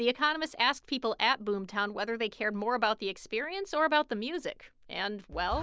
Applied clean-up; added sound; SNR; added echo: none; none; none; none.